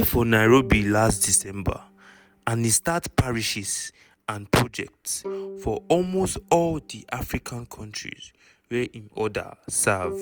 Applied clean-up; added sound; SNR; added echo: none; Bowed string instrument; 17 dB; none.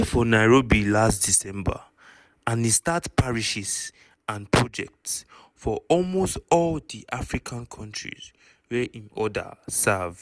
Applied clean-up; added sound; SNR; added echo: none; none; none; none.